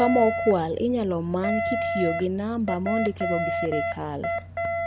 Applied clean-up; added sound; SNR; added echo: none; Alarm; 3 dB; none.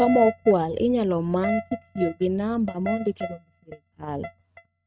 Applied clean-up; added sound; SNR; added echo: neural mask model RNNoise.